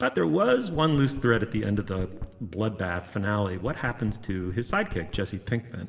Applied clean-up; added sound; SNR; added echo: none; Knock; 14 dB; reverberation time 1.5 s.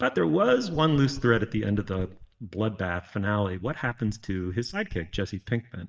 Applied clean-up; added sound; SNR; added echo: neural mask model DeepFilterNet 3.